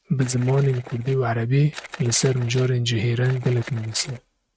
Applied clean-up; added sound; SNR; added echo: neural mask model RNNoise.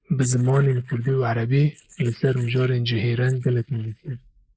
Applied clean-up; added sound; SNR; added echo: neural mask model Resemble Enhance denoiser.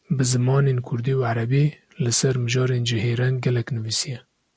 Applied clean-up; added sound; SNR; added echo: none; none; none; none.